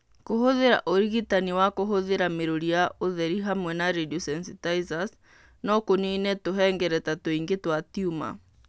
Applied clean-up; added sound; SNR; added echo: none; none; none; none.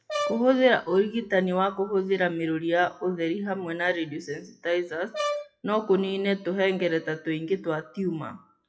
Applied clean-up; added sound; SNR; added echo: classical method WPE with log-MMSE.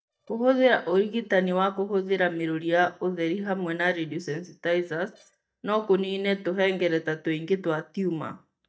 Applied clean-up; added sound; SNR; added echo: neural mask model DeepFilterNet 3.